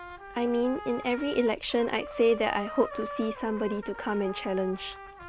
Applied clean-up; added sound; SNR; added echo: none; Trumpet; 12 dB; none.